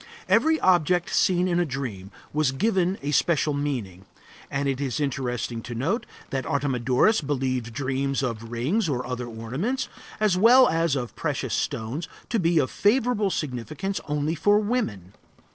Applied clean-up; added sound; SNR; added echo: neural separator model SepFormer DNS4.